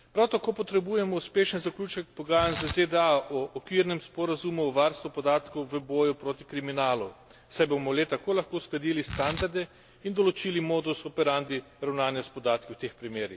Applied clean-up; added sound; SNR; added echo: none; Tearing; 17 dB; none.